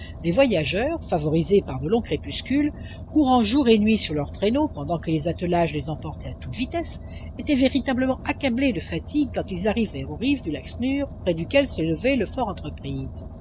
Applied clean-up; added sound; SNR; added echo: none; Car; 12 dB; none.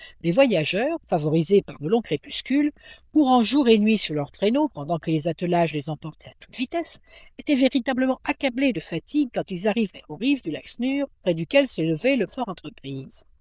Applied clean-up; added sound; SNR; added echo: neural diffusion model UNIVERSE++.